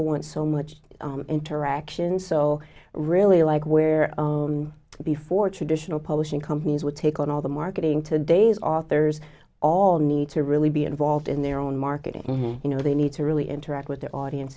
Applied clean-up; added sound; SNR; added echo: none; none; none; none.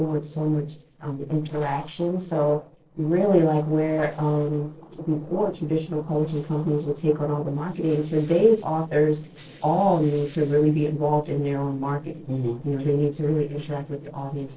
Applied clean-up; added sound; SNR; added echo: neural separator model SepFormer DNS4.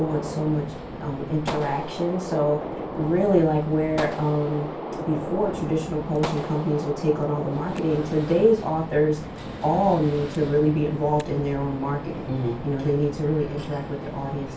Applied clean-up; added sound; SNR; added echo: none; Gunshot, gunfire; 9 dB; reverberation time 0.3 s.